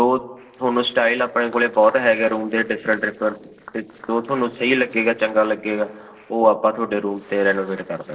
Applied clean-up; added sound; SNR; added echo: neural separator model SepFormer DNS4.